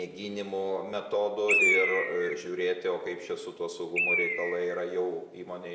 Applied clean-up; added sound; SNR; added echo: none; Bird; 1 dB; none.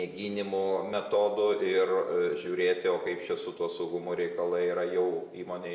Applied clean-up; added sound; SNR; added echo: none; none; none; none.